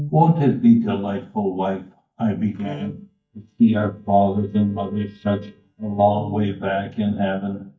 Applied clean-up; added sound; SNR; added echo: neural mask model DeepFilterNet 3.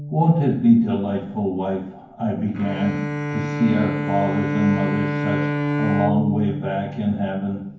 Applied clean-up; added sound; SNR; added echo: none; Bowed string instrument; 5 dB; reverberation time 0.9 s.